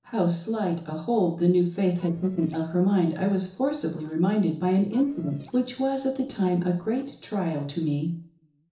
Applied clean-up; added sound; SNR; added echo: neural separator model SepFormer DNS4.